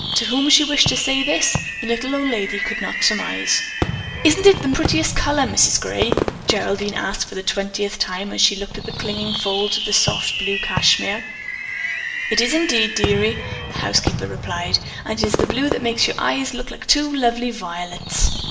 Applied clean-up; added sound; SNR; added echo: none; Fireworks; 5 dB; reverberation time 0.8 s.